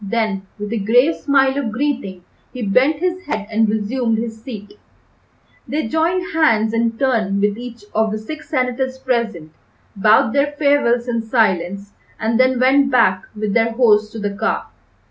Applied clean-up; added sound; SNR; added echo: none; none; none; none.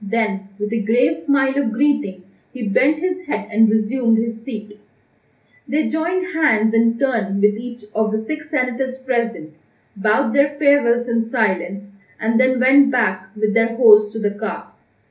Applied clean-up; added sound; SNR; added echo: none; none; none; reverberation time 0.3 s.